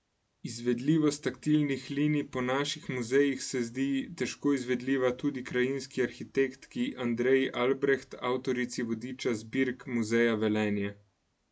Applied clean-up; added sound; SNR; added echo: none; none; none; none.